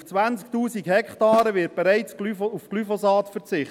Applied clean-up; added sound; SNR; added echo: none; Snare drum; 18 dB; none.